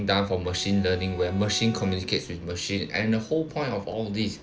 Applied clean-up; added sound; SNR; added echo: none; Bowed string instrument; 15 dB; none.